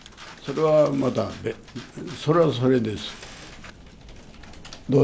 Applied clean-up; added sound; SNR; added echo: none; none; none; none.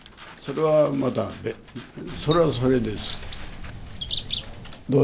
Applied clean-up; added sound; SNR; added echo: none; Bird; 4 dB; none.